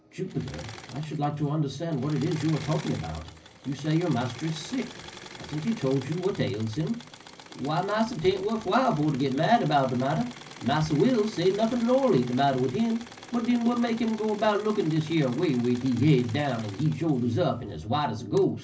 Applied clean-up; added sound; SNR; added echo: none; Engine / Mechanisms; 18 dB; reverberation time 0.4 s.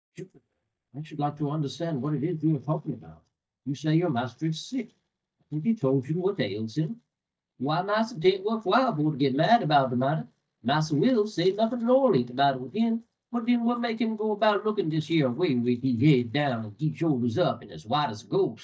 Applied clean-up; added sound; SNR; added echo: neural mask model DeepFilterNet 3.